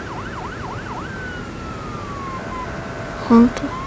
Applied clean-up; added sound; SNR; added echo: none; Motor vehicle (road) / Siren; 12 dB; none.